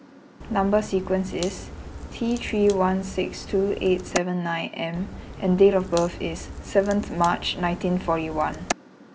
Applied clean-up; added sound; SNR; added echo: none; Crack; 12 dB; none.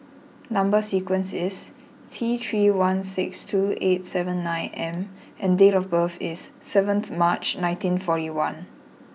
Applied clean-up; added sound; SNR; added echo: none; none; none; none.